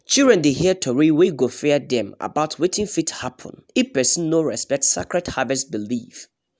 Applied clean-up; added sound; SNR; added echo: none; none; none; none.